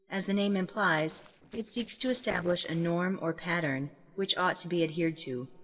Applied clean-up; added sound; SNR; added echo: neural separator model SepFormer DNS4.